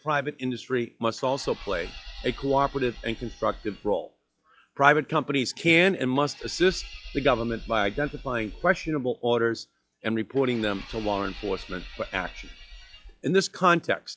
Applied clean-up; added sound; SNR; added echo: classical method log-MMSE.